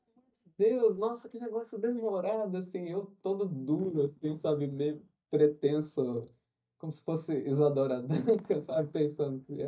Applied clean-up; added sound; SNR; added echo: neural mask model DeepFilterNet 3.